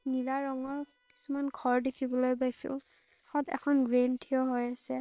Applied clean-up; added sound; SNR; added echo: neural separator model SepFormer WHAM!.